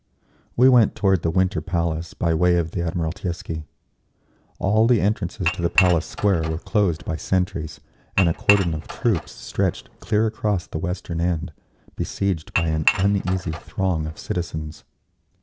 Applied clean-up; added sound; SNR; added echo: none; Dishes, pots, and pans / Chink, clink; 8 dB; none.